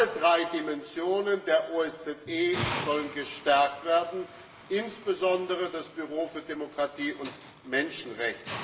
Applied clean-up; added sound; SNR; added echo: none; Hiss; 12 dB; reverberation time 0.7 s.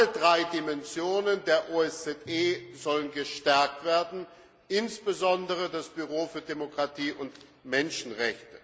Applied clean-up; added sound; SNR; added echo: none; none; none; none.